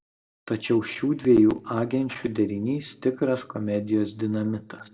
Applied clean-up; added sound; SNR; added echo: none; none; none; reverberation time 1.0 s.